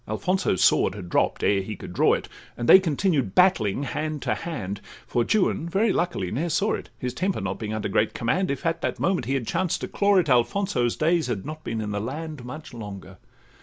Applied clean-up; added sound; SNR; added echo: none; none; none; none.